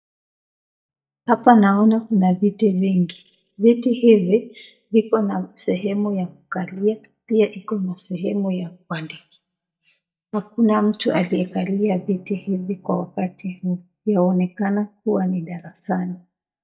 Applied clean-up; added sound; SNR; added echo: neural mask model DeepFilterNet 3.